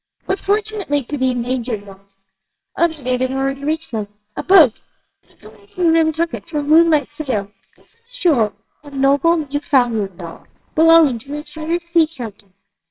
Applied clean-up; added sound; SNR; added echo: neural separator model SepFormer WHAMR!.